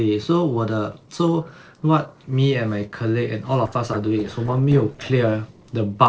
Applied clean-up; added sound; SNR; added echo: neural separator model SepFormer DNS4.